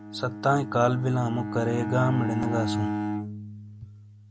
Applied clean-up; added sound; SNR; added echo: none; Bowed string instrument; 5 dB; none.